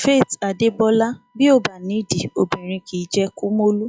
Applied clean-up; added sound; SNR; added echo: classical method log-MMSE.